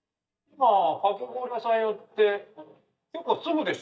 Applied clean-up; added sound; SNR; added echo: neural mask model DeepFilterNet 3.